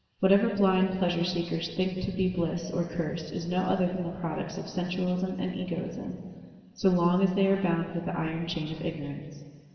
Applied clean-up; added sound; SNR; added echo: none; none; none; reverberation time 1.8 s.